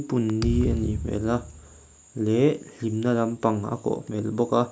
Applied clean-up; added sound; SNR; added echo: none; Thump, thud; 7 dB; none.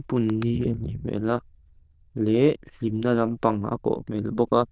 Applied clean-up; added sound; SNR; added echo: neural diffusion model UNIVERSE++.